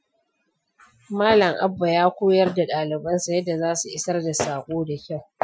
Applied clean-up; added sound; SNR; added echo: classical method Wiener filter.